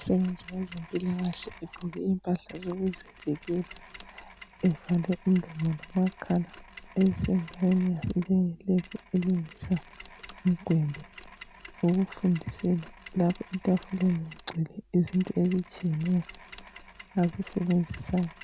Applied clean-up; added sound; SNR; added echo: none; Mechanisms; 19 dB; none.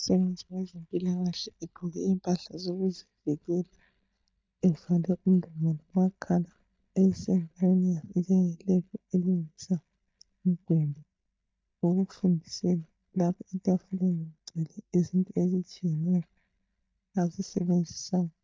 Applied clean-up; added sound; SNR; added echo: neural mask model DeepFilterNet 3.